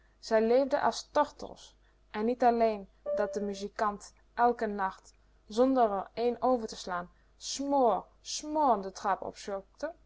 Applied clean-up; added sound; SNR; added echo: none; Piano; 6 dB; none.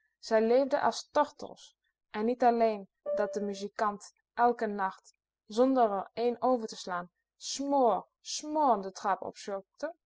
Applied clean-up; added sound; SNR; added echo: classical method spectral subtraction.